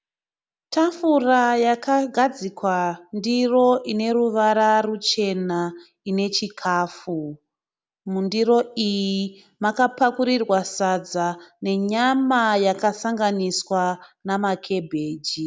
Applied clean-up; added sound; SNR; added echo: none; none; none; none.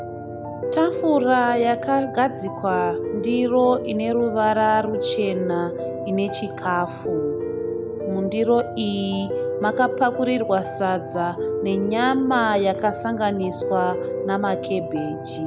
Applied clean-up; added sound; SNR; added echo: none; Piano; 5 dB; none.